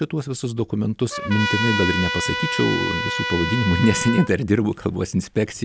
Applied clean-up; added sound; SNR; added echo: none; Trumpet; 4 dB; none.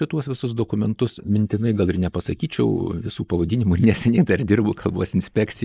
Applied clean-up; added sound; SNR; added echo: neural mask model Resemble Enhance denoiser.